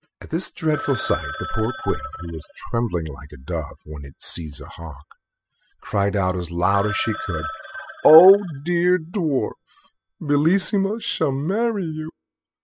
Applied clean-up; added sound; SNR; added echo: classical method spectral subtraction.